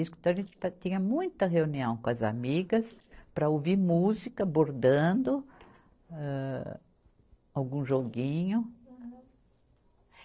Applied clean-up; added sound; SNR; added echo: neural separator model SepFormer DNS4.